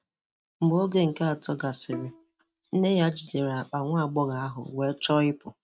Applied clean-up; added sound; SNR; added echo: neural mask model RNNoise.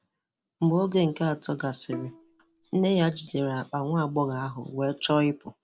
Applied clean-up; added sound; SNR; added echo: none; Bowed string instrument; 18 dB; none.